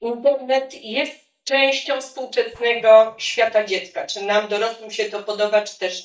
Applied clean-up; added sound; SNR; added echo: neural mask model DeepFilterNet 3.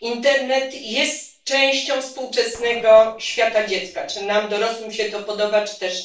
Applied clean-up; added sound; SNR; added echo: neural separator model SepFormer DNS4.